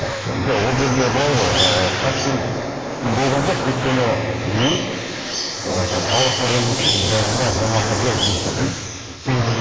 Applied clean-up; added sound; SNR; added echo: neural mask model Resemble Enhance denoiser.